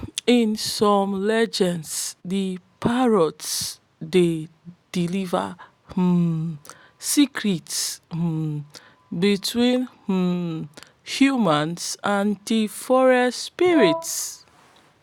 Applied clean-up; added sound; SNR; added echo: none; Wind instrument, woodwind instrument; 4 dB; none.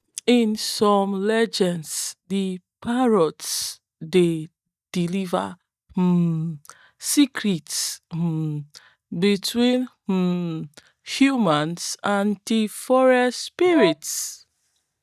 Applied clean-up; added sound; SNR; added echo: neural mask model DeepFilterNet 3.